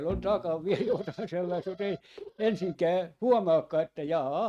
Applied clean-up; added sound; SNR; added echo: neural mask model RNNoise.